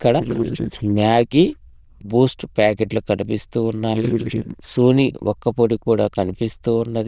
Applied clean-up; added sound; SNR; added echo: neural diffusion model UNIVERSE++.